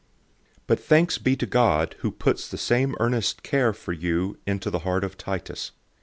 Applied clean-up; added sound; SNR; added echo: none; none; none; none.